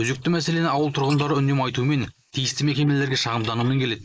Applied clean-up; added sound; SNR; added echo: neural mask model Resemble Enhance denoiser.